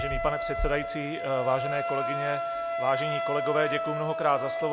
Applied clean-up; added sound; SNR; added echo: none; Wind instrument, woodwind instrument; 1 dB; none.